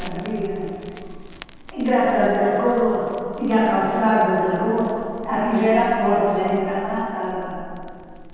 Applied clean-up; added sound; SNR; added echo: none; Crackle; 17 dB; reverberation time 2.1 s.